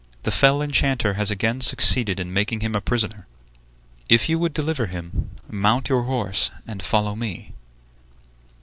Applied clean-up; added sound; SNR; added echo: none; none; none; none.